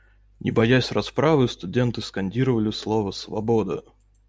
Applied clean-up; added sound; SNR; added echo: none; none; none; none.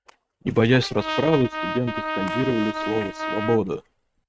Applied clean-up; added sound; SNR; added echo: neural mask model RNNoise.